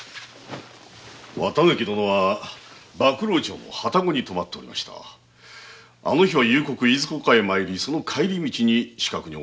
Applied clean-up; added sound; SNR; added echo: none; none; none; none.